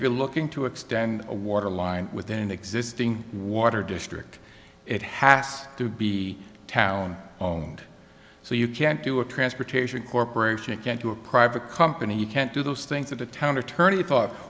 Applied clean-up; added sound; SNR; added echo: none; none; none; none.